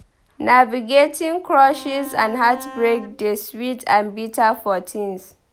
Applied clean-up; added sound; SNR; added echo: none; Bowed string instrument; 17 dB; none.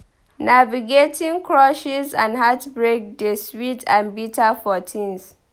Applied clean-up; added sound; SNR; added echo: none; none; none; none.